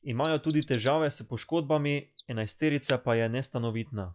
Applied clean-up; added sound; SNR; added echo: classical method log-MMSE.